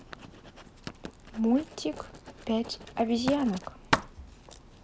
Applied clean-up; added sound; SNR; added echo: none; Writing; 6 dB; none.